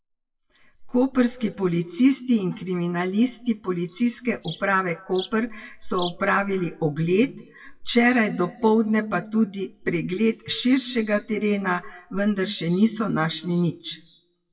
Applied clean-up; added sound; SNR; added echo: classical method WPE with log-MMSE.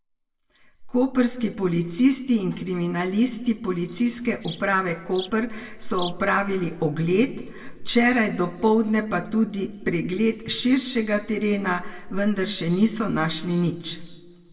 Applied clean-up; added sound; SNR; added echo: none; Insect; 19 dB; reverberation time 1.1 s.